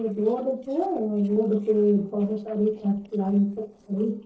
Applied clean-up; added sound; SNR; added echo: neural separator model SepFormer DNS4.